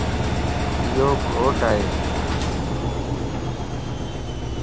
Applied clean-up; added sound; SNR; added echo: none; Engine; -4 dB; none.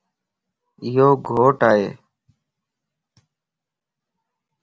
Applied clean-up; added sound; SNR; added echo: none; none; none; none.